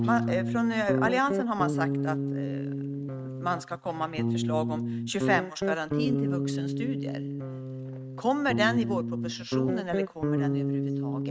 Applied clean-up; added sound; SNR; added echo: neural mask model RNNoise.